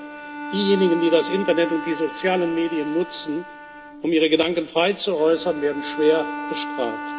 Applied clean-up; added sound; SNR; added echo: none; Bowed string instrument; 10 dB; reverberation time 0.3 s.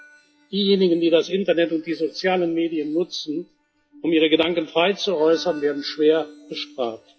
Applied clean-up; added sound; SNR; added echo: classical method WPE with log-MMSE.